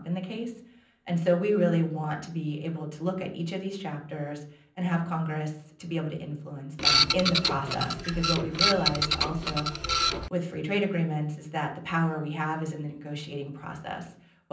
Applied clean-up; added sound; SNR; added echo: none; Printer; -3 dB; reverberation time 0.6 s.